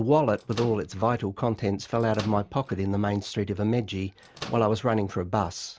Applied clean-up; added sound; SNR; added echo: none; Microwave oven; 17 dB; none.